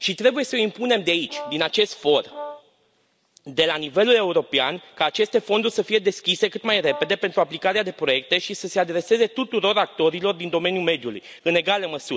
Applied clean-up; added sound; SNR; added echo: none; Brass instrument; 16 dB; none.